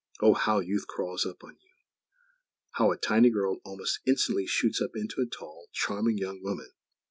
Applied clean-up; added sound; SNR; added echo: none; none; none; none.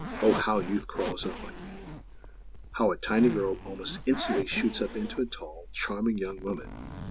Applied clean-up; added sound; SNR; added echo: none; Zipper (clothing); 9 dB; none.